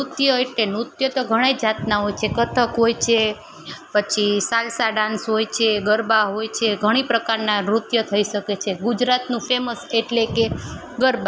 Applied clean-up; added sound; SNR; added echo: none; none; none; none.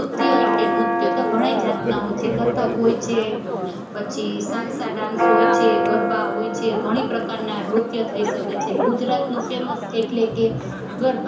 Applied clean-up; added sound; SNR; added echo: none; Church bell; -1 dB; reverberation time 0.7 s.